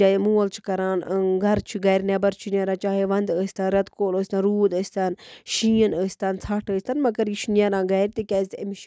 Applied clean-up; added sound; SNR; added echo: none; none; none; none.